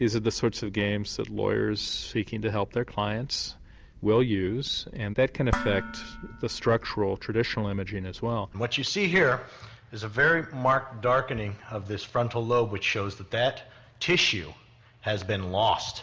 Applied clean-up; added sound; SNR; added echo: none; Dishes, pots, and pans; 10 dB; none.